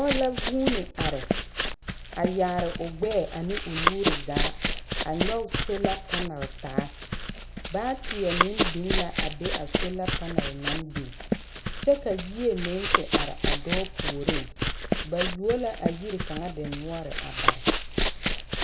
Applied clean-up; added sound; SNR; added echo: none; Run; -2 dB; none.